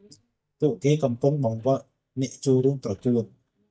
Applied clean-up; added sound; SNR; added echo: neural mask model DeepFilterNet 3.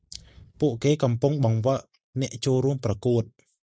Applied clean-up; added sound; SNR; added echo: none; none; none; none.